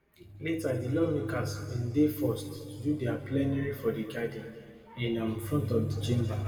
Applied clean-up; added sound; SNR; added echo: none; none; none; reverberation time 2.1 s.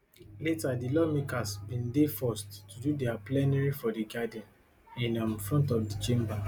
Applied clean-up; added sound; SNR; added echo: none; none; none; none.